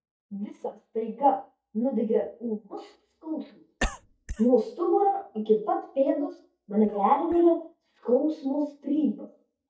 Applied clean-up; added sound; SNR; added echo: neural mask model DeepFilterNet 3.